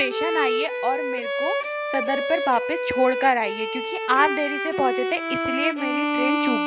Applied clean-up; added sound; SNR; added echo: none; Bowed string instrument; 1 dB; none.